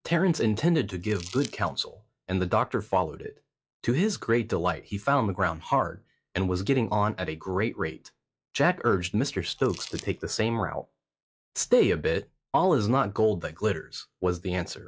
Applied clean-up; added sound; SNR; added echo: classical method log-MMSE.